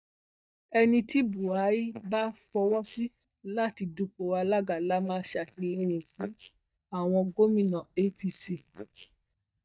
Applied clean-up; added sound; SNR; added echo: neural mask model DeepFilterNet 3.